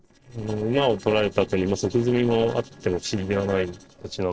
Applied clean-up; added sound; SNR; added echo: neural separator model SepFormer DNS4.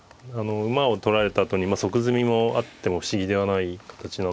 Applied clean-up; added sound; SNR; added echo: none; none; none; none.